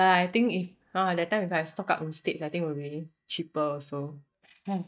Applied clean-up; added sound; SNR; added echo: neural mask model DeepFilterNet 3.